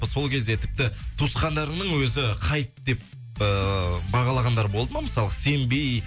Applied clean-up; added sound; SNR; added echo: none; none; none; none.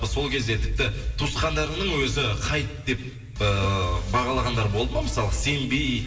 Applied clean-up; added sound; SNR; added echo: none; none; none; reverberation time 2.9 s.